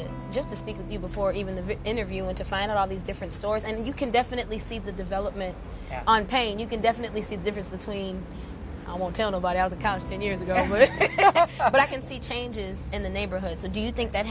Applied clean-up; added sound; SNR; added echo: none; Electric guitar / Strum; 17 dB; none.